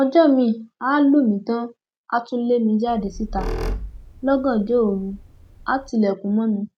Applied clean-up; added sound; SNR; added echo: none; Squeak; 11 dB; none.